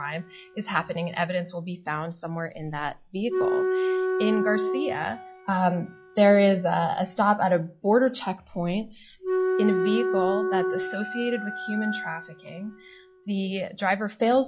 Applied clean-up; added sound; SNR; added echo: classical method log-MMSE.